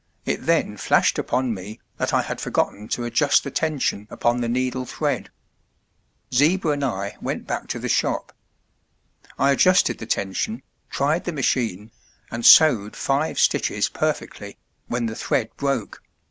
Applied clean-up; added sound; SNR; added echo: none; none; none; none.